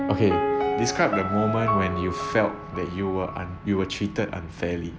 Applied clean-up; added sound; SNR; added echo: none; Piano; 4 dB; none.